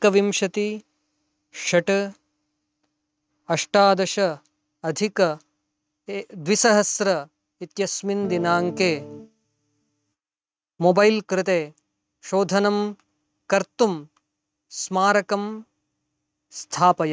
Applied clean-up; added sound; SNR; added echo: neural mask model RNNoise.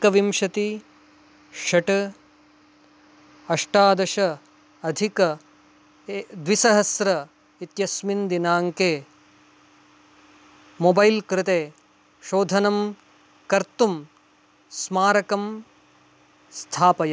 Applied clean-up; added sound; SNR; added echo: none; none; none; none.